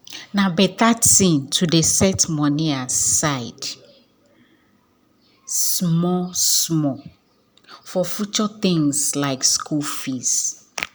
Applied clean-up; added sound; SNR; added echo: none; none; none; none.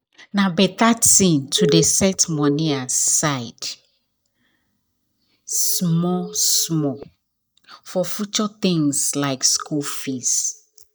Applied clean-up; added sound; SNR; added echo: neural mask model DeepFilterNet 3.